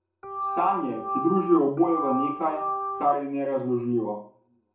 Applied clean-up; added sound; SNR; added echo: none; Organ; 4 dB; reverberation time 0.5 s.